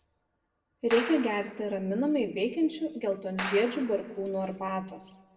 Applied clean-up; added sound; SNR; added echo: none; Clapping; 11 dB; reverberation time 1.3 s.